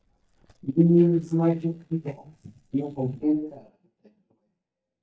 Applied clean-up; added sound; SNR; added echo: neural mask model DeepFilterNet 3.